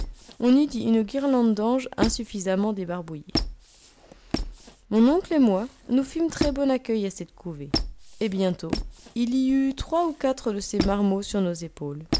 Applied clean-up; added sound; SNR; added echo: none; Squeak; 9 dB; none.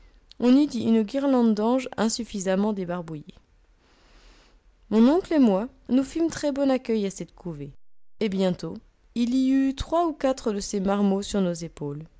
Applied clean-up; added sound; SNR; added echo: none; none; none; none.